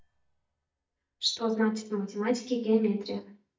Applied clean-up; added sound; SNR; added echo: neural mask model DeepFilterNet 3.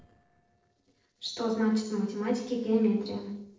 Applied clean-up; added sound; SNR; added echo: neural separator model SepFormer DNS4.